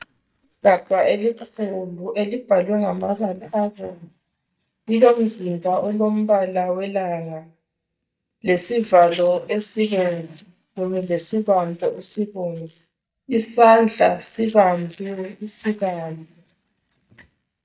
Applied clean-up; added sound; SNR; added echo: neural mask model DeepFilterNet 3.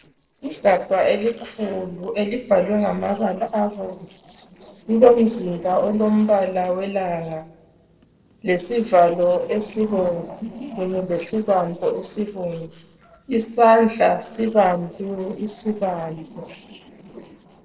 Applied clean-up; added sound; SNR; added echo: neural separator model SepFormer DNS4.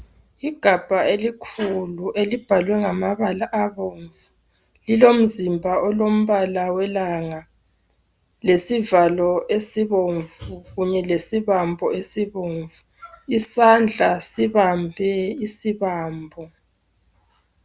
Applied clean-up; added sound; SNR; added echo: none; none; none; none.